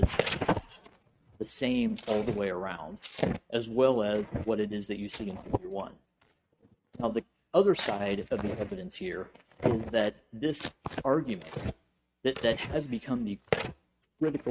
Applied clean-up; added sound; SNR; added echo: neural mask model RNNoise.